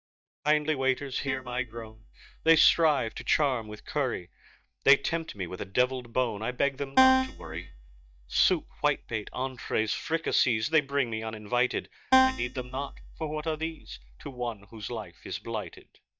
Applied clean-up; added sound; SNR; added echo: neural mask model DeepFilterNet 3.